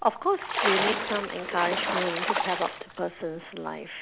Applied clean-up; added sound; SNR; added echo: none; Splash, splatter; 1 dB; none.